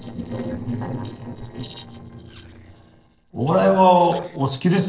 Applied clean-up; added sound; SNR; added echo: neural separator model SepFormer DNS4.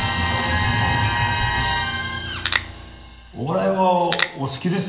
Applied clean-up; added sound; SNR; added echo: none; Crackle; 5 dB; reverberation time 1.0 s.